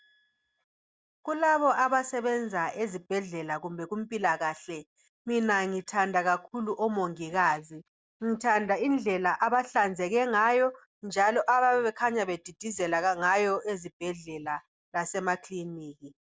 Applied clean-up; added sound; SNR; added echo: none; none; none; none.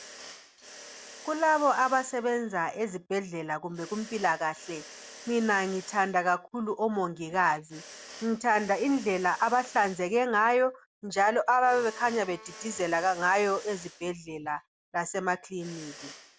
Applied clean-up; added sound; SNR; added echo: none; Mechanisms + Bowed string instrument; 20 dB; none.